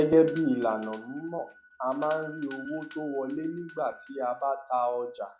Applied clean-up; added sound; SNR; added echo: none; Doorbell; 5 dB; none.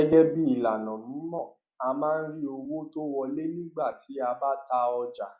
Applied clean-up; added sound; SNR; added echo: none; none; none; none.